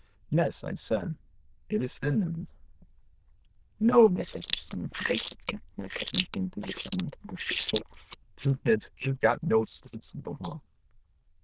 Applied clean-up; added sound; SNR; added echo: neural diffusion model UNIVERSE++.